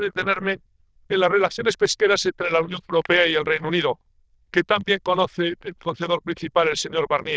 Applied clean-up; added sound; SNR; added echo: neural diffusion model UNIVERSE++.